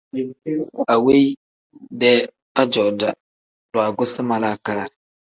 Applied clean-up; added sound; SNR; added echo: none; none; none; none.